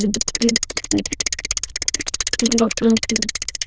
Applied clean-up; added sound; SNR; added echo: neural diffusion model UNIVERSE++.